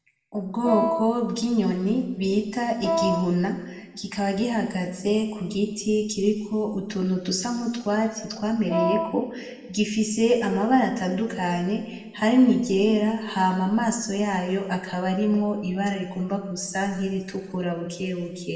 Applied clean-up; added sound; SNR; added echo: none; Wind instrument, woodwind instrument; 2 dB; reverberation time 1.2 s.